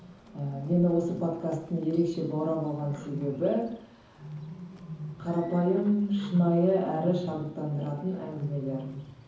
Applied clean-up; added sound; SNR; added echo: none; Bird; 13 dB; reverberation time 0.7 s.